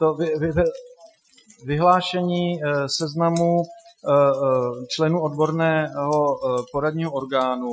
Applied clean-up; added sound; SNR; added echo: classical method Wiener filter.